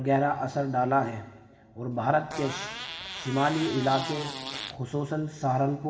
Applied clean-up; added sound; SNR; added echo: none; Fart; 10 dB; reverberation time 1.5 s.